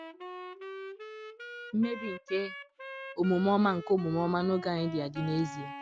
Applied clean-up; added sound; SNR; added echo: none; Wind instrument, woodwind instrument; 12 dB; none.